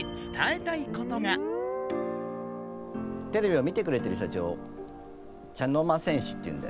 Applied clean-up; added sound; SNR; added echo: none; Guitar; 8 dB; none.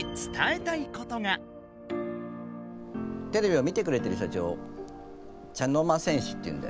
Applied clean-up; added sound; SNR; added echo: none; none; none; none.